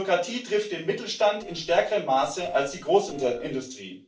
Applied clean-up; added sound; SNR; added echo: neural separator model SepFormer DNS4.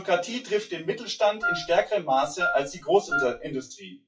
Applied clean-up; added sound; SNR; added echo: classical method WPE with log-MMSE.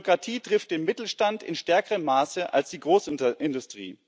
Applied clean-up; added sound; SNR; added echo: none; none; none; none.